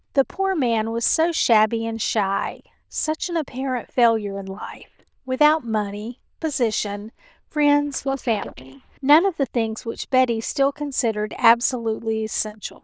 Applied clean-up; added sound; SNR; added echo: neural diffusion model UNIVERSE++.